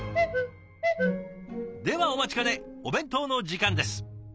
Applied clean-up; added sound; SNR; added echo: none; none; none; none.